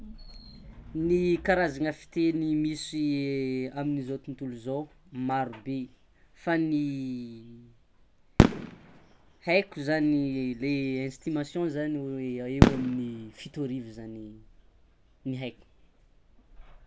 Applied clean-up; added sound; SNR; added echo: none; Fireworks; -2 dB; none.